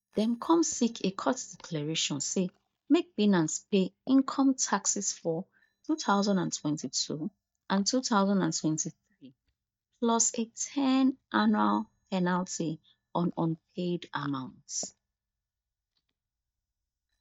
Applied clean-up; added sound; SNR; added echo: neural mask model DeepFilterNet 3.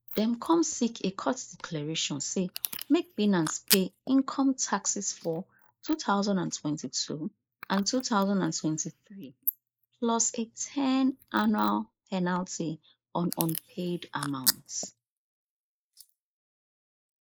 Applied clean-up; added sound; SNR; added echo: neural mask model Resemble Enhance denoiser.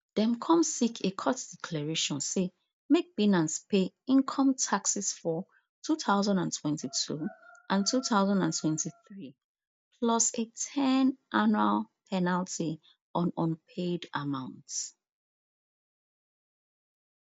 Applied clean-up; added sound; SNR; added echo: none; none; none; none.